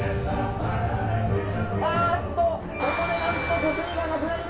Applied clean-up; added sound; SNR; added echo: none; Wind instrument, woodwind instrument; 10 dB; reverberation time 0.3 s.